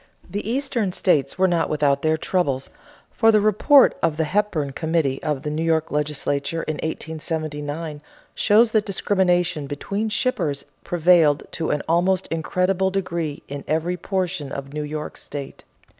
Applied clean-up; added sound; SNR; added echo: none; none; none; none.